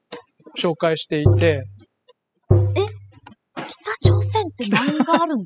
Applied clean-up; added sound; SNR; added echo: classical method spectral subtraction.